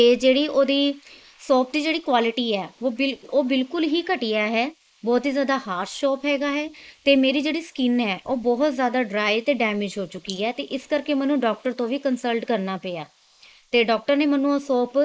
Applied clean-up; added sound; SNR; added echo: neural mask model Resemble Enhance denoiser.